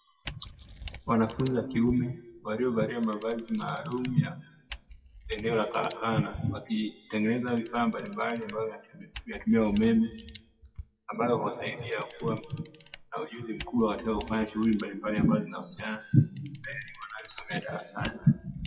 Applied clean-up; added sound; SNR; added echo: classical method WPE with log-MMSE.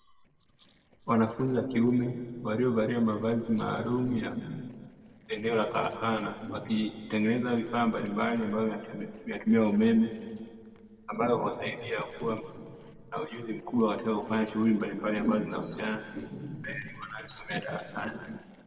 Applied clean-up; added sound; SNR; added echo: neural separator model SepFormer DNS4.